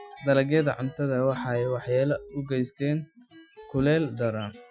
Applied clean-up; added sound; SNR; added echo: classical method Wiener filter.